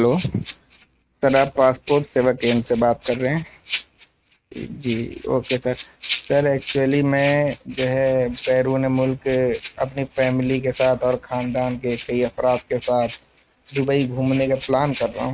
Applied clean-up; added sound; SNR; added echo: neural mask model RNNoise.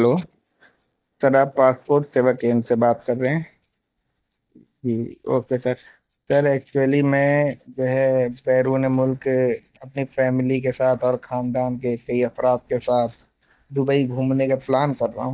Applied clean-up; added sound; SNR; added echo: neural mask model DeepFilterNet 3.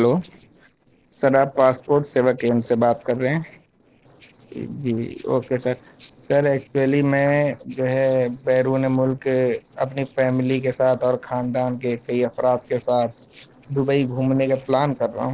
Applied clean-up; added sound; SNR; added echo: neural separator model SepFormer DNS4.